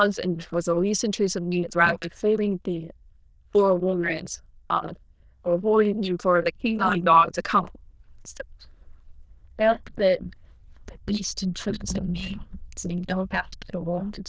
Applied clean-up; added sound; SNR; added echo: neural diffusion model UNIVERSE++.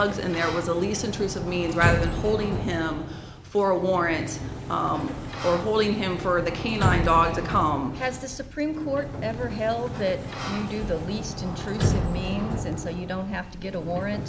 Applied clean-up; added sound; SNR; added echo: none; Sliding door; 4 dB; none.